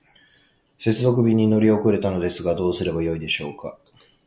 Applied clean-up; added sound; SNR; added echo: none; none; none; none.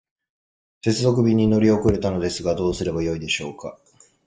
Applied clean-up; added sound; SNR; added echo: neural mask model DeepFilterNet 3.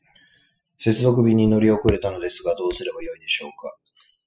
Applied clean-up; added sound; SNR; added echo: classical method spectral subtraction.